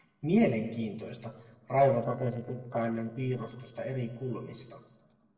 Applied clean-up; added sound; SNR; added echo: neural separator model SepFormer DNS4.